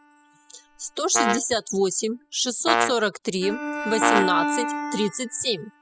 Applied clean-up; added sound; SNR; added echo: classical method spectral subtraction.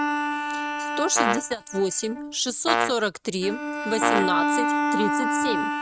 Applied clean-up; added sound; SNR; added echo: neural mask model RNNoise.